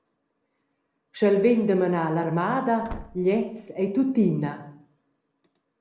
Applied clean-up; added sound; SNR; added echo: none; Slam / Wood; 17 dB; none.